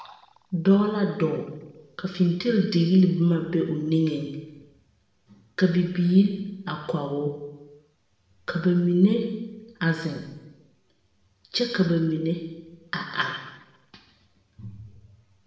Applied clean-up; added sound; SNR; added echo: none; none; none; reverberation time 1.0 s.